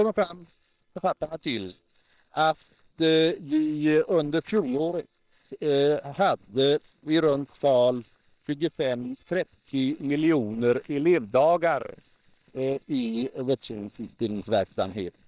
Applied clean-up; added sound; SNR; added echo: neural separator model SepFormer WHAM!.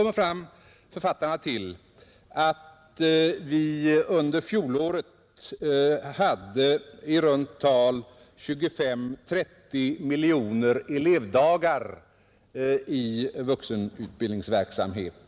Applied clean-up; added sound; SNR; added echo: none; none; none; none.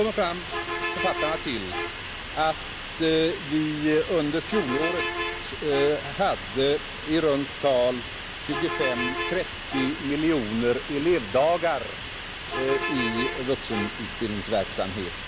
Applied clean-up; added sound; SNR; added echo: none; Bus; 6 dB; none.